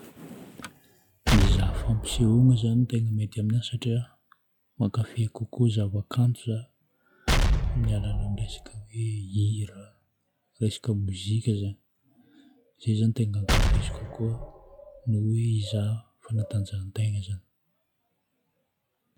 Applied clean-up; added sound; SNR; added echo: classical method log-MMSE.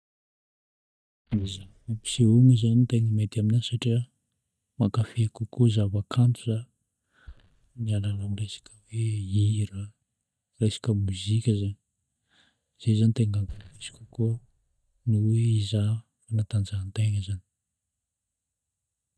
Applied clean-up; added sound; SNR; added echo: neural mask model DeepFilterNet 3.